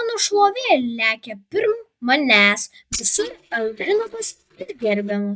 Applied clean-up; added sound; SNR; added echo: neural mask model DeepFilterNet 3.